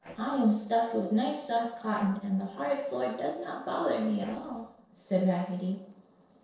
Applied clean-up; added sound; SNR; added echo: neural separator model SepFormer DNS4.